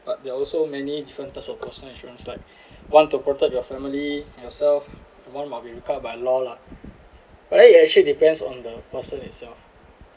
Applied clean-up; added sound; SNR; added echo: none; none; none; none.